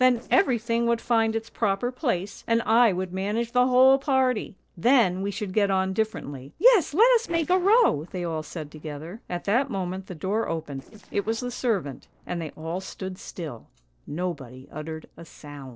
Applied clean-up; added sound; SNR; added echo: neural separator model SepFormer DNS4.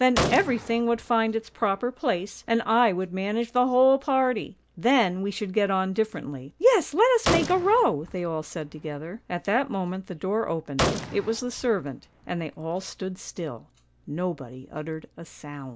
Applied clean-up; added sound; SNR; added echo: none; Gunshot, gunfire; 8 dB; none.